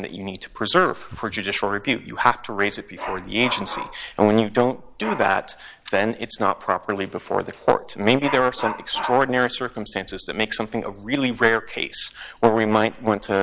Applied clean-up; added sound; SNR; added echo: none; Dog; 15 dB; none.